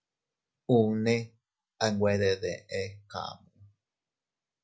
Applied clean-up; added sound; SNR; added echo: none; none; none; none.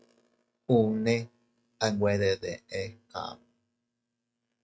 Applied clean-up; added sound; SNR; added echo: neural mask model RNNoise.